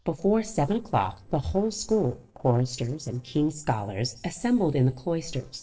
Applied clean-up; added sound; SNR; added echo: neural separator model SepFormer DNS4.